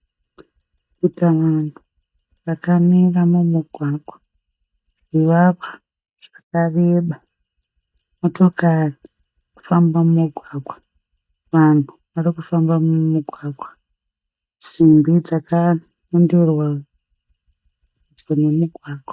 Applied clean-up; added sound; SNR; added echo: neural mask model DeepFilterNet 3.